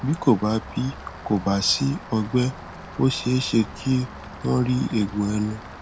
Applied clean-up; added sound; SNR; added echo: none; Rain; 15 dB; none.